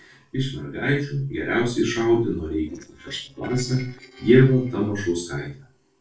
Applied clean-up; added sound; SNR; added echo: neural separator model SepFormer DNS4.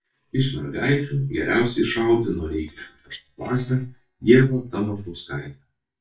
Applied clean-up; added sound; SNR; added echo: neural mask model DeepFilterNet 3.